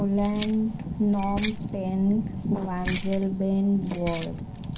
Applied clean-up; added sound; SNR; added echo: none; Keys jangling; 5 dB; reverberation time 0.3 s.